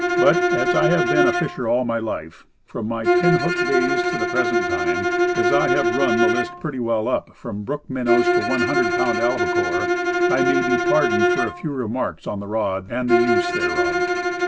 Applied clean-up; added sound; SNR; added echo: none; Bowed string instrument; -3 dB; none.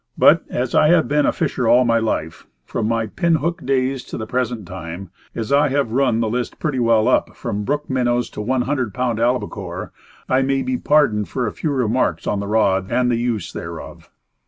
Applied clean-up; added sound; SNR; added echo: none; none; none; none.